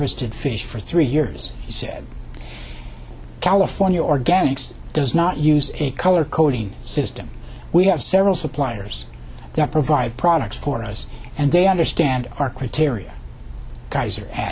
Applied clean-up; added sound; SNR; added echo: none; none; none; none.